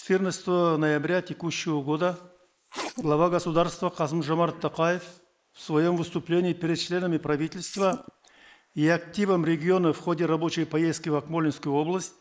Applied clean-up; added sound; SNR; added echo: neural mask model Resemble Enhance denoiser.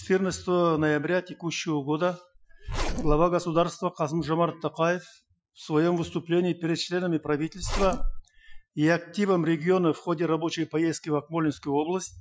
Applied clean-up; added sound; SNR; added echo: classical method Wiener filter.